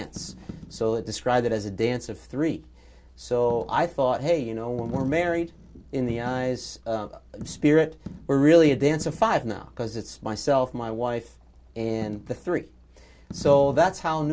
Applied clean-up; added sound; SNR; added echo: none; Coin (dropping); 17 dB; none.